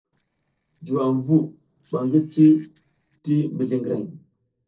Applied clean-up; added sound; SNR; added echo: neural separator model SepFormer DNS4.